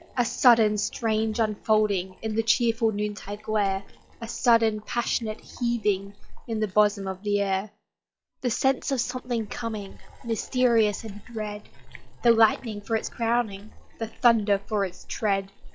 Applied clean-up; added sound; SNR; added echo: classical method log-MMSE.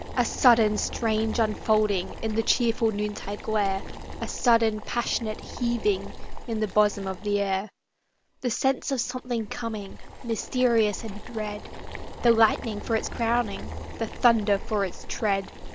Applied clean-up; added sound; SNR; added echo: none; Boiling; 9 dB; none.